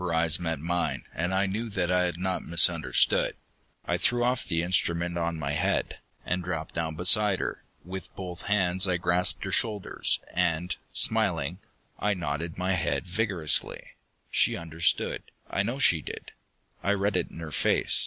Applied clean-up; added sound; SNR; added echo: none; none; none; none.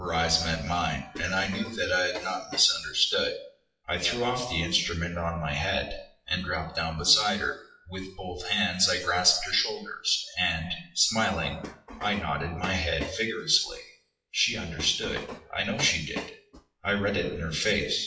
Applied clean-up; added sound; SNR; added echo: classical method WPE with log-MMSE.